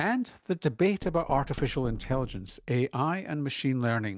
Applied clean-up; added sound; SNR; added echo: none; Knock; 12 dB; none.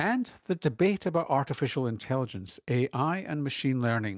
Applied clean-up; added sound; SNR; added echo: none; none; none; none.